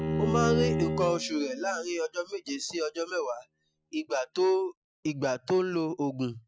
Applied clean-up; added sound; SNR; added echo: classical method Wiener filter.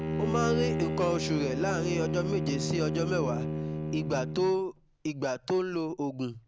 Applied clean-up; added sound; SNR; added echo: none; Bowed string instrument; 1 dB; none.